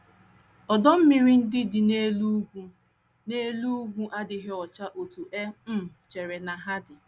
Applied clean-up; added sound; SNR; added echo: none; none; none; none.